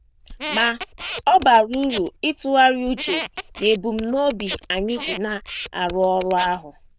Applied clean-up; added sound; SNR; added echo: neural diffusion model UNIVERSE++.